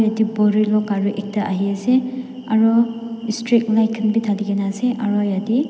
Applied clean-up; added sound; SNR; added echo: none; none; none; none.